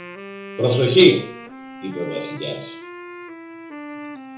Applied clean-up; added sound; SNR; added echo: none; Wind instrument, woodwind instrument; 14 dB; reverberation time 1.0 s.